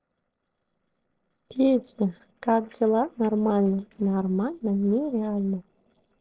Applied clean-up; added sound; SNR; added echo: neural separator model SepFormer DNS4.